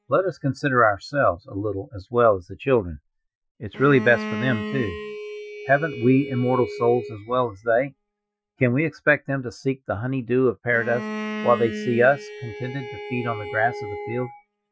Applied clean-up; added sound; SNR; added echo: classical method Wiener filter.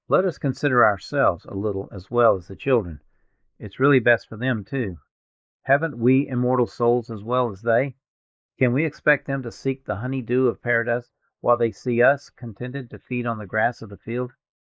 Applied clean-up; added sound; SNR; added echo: neural mask model Resemble Enhance denoiser.